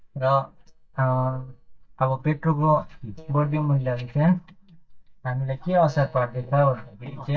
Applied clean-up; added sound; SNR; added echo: neural mask model DeepFilterNet 3.